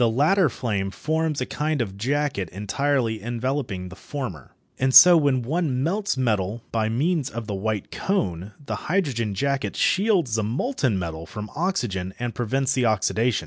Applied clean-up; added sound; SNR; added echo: none; none; none; none.